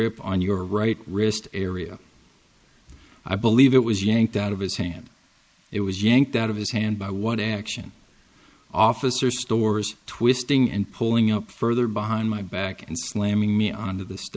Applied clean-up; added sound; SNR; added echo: neural mask model Resemble Enhance denoiser.